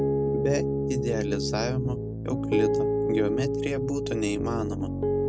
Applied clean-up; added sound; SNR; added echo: none; Piano; -3 dB; none.